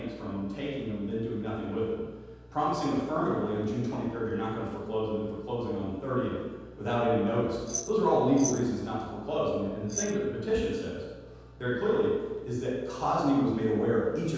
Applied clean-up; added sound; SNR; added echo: none; Glass; 7 dB; reverberation time 1.2 s.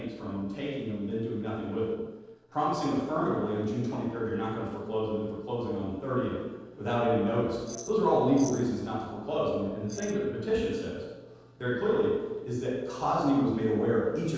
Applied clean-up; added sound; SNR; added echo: neural separator model SepFormer DNS4.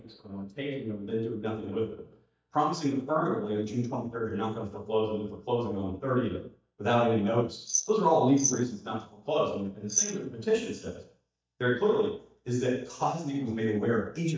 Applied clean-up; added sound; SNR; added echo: neural mask model DeepFilterNet 3.